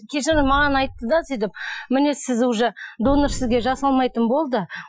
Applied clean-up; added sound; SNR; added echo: classical method Wiener filter.